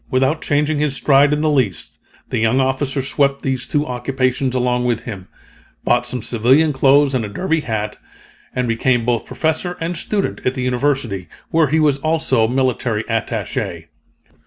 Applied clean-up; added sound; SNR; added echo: none; none; none; none.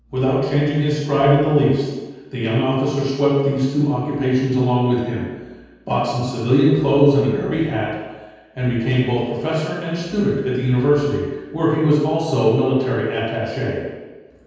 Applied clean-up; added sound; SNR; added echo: none; none; none; reverberation time 1.2 s.